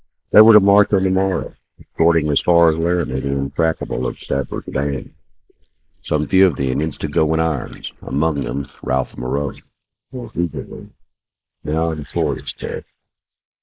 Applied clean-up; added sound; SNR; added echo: neural mask model Resemble Enhance denoiser.